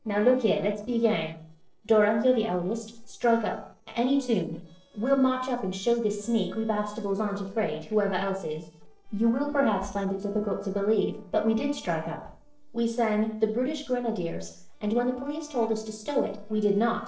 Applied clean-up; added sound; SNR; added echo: neural separator model SepFormer DNS4.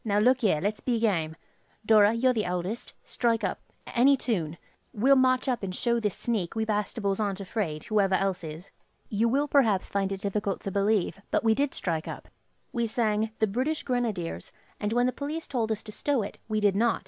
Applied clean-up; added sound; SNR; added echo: none; none; none; none.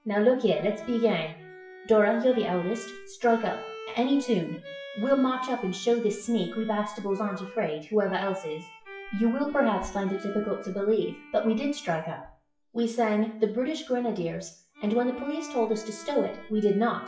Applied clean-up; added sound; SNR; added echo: classical method WPE with log-MMSE.